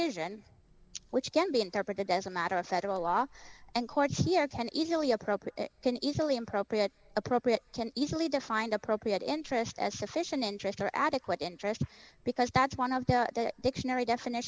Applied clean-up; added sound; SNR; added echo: none; none; none; none.